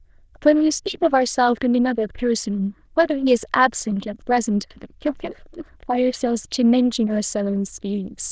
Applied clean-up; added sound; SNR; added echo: neural diffusion model UNIVERSE++.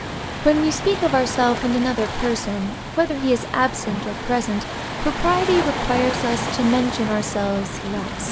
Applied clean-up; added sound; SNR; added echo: none; Waves, surf; 5 dB; none.